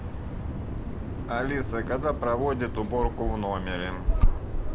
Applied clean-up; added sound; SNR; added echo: none; Bird vocalization, bird call, bird song; -3 dB; none.